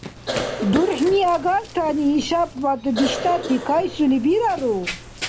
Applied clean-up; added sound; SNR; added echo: none; Run + Cough; 10 dB; none.